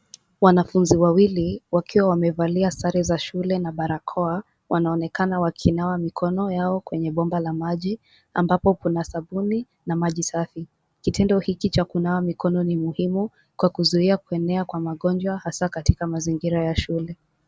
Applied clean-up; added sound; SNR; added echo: none; none; none; none.